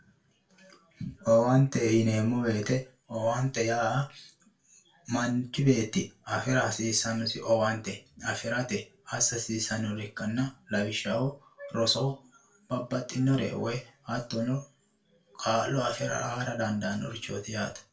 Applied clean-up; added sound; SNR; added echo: none; none; none; reverberation time 0.2 s.